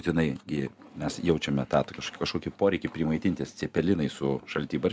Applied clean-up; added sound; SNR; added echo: none; none; none; none.